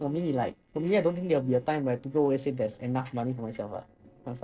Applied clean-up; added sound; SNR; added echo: neural separator model SepFormer DNS4.